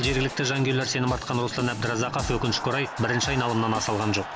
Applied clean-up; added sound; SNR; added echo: none; Drum kit; 14 dB; none.